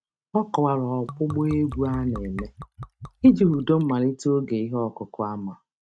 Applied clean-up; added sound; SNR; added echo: neural mask model RNNoise.